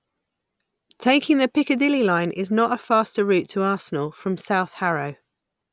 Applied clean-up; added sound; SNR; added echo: none; none; none; none.